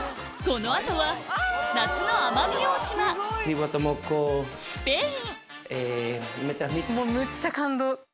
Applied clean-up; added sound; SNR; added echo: none; none; none; none.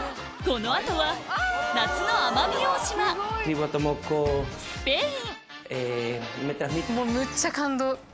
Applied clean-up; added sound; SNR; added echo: none; Sliding door / Slam; 19 dB; none.